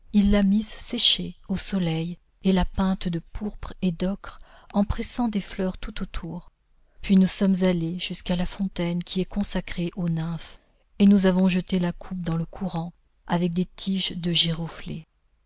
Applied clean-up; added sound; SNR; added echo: none; none; none; none.